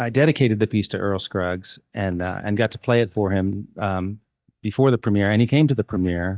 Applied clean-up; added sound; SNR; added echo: neural mask model DeepFilterNet 3.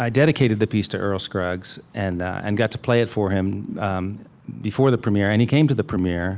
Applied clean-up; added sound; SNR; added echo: none; none; none; none.